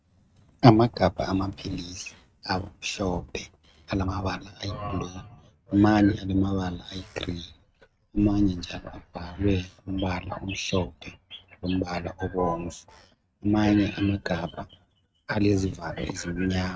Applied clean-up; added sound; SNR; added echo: neural mask model RNNoise.